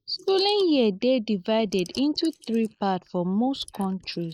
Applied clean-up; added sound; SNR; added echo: neural mask model Resemble Enhance denoiser.